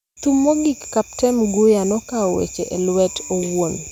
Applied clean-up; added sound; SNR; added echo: none; none; none; none.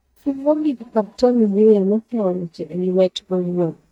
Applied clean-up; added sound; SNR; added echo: neural mask model DeepFilterNet 3.